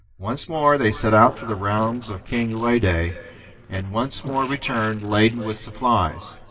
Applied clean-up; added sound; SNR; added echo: neural separator model SepFormer DNS4.